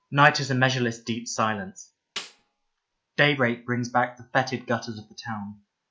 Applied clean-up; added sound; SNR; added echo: none; Snare drum; 17 dB; none.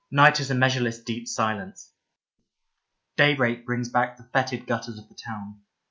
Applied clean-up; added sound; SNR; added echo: none; none; none; none.